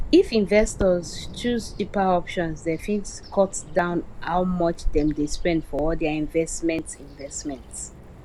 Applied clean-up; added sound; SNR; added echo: none; Bird vocalization, bird call, bird song; 8 dB; none.